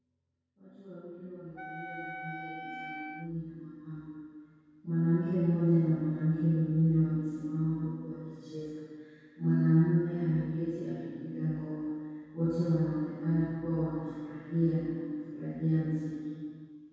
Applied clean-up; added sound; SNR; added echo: none; Wind instrument, woodwind instrument; 11 dB; reverberation time 1.9 s.